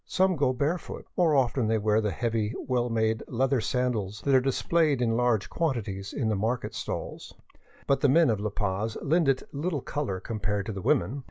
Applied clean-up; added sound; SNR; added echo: none; none; none; none.